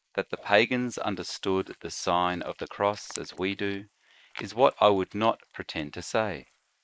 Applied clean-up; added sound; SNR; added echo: neural mask model Resemble Enhance denoiser.